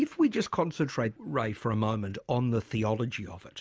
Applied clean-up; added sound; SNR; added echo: none; none; none; none.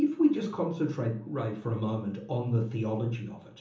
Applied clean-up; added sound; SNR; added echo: none; none; none; reverberation time 1.2 s.